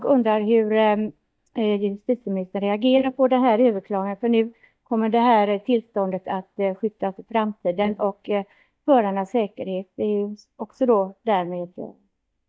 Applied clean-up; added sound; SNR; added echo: neural mask model DeepFilterNet 3.